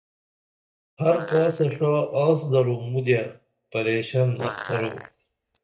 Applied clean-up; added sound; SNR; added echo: neural mask model DeepFilterNet 3.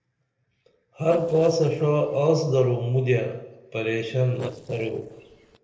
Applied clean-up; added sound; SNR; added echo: neural separator model SepFormer DNS4.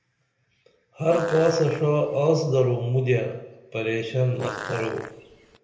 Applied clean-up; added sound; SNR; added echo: none; Fart; 12 dB; reverberation time 0.7 s.